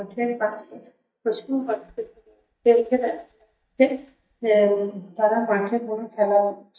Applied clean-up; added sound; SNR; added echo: neural mask model DeepFilterNet 3.